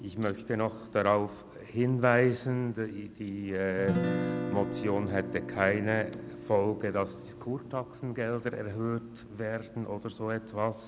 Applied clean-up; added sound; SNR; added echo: none; Guitar; 9 dB; none.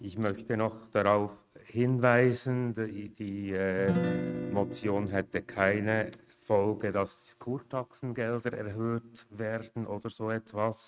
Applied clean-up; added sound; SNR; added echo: neural mask model RNNoise.